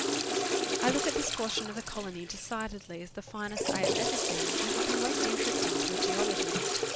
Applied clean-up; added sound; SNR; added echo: none; Toilet flush / Water; -5 dB; none.